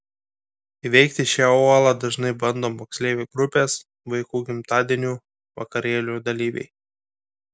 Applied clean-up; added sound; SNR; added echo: none; none; none; none.